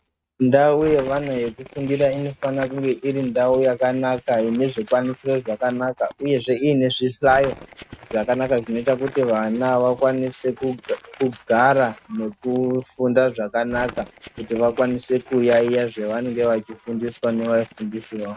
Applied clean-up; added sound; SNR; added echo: neural mask model RNNoise.